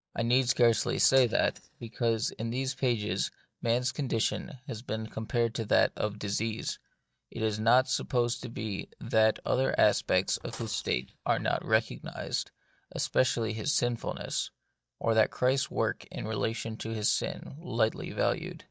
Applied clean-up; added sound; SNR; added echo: neural mask model DeepFilterNet 3.